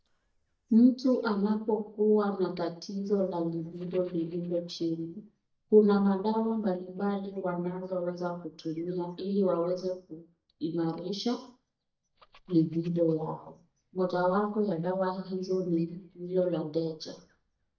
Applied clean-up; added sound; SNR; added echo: neural mask model DeepFilterNet 3.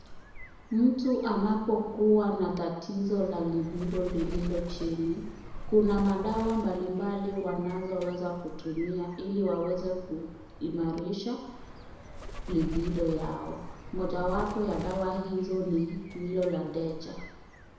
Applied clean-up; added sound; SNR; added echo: none; Bird; 11 dB; reverberation time 1.0 s.